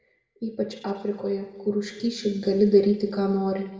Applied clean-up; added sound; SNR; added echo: none; none; none; reverberation time 1.8 s.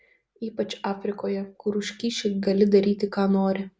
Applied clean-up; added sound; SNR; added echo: none; none; none; none.